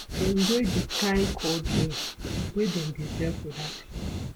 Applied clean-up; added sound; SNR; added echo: none; Breathing; 2 dB; none.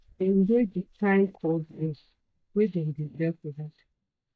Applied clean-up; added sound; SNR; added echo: neural mask model DeepFilterNet 3.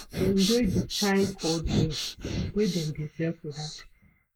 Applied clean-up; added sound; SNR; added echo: neural mask model Resemble Enhance denoiser.